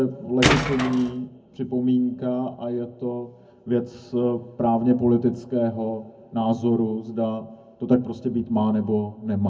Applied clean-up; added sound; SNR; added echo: none; Tools; 0 dB; reverberation time 0.3 s.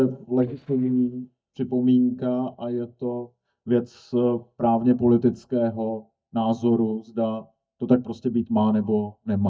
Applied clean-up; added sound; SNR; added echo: neural mask model DeepFilterNet 3.